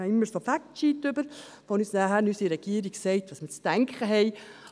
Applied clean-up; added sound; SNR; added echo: none; none; none; none.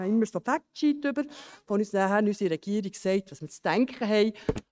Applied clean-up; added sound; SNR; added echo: neural mask model RNNoise.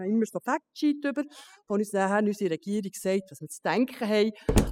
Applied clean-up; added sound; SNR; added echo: classical method spectral subtraction.